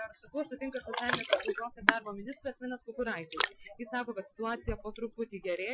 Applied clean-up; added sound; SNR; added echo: classical method Wiener filter.